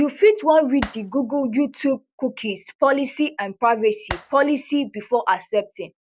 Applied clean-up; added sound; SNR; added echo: none; Clapping; 7 dB; none.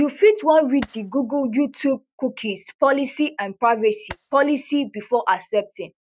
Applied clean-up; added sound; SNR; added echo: neural mask model RNNoise.